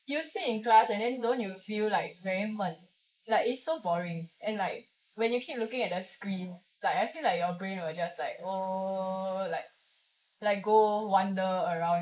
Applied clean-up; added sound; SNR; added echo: neural mask model Resemble Enhance denoiser.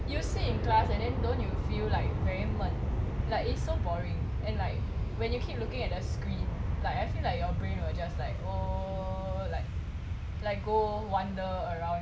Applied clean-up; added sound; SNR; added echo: none; Aircraft; -3 dB; none.